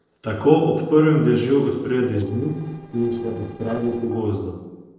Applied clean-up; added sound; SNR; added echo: neural separator model SepFormer DNS4.